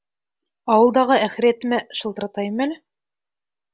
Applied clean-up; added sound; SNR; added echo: none; none; none; none.